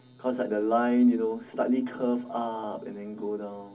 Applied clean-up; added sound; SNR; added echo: none; none; none; reverberation time 0.4 s.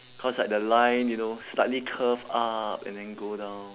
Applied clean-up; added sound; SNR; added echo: none; none; none; none.